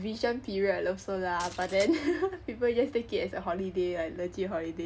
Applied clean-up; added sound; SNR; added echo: none; Glass; 16 dB; none.